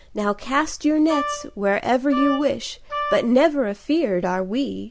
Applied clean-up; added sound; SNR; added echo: none; Wind instrument, woodwind instrument; 8 dB; none.